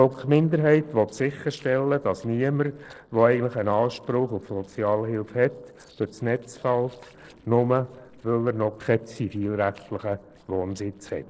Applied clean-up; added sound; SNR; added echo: neural separator model SepFormer DNS4.